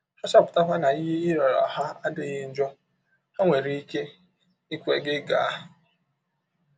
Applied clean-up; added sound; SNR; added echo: none; none; none; none.